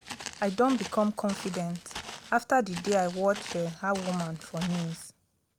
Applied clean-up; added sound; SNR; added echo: none; Walk, footsteps; 13 dB; none.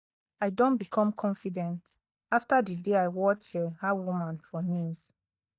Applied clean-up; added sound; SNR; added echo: neural mask model DeepFilterNet 3.